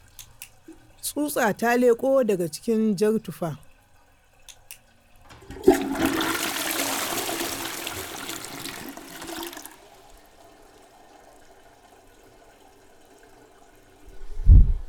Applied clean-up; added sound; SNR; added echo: none; Toilet flush; -3 dB; none.